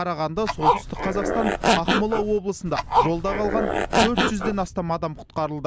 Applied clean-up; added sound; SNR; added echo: none; Zipper (clothing); -3 dB; none.